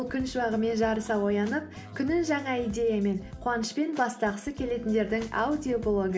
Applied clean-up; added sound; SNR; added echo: none; none; none; none.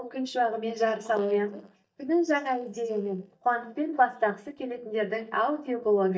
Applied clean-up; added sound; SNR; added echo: neural mask model DeepFilterNet 3.